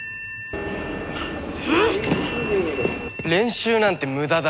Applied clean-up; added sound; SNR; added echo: none; Subway, metro, underground; 2 dB; none.